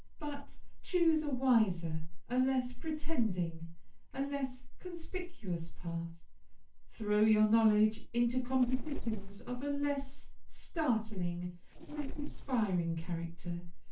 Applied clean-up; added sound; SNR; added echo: neural separator model SepFormer DNS4.